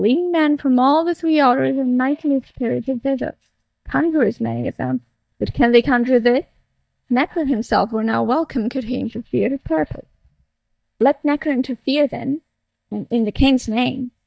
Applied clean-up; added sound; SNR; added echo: neural mask model DeepFilterNet 3.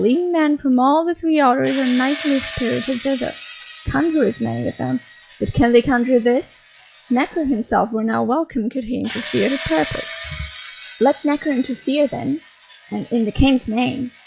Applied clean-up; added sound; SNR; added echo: classical method log-MMSE.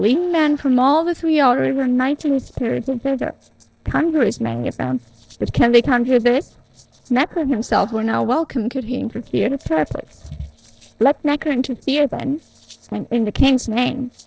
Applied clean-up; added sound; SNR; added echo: neural separator model SepFormer DNS4.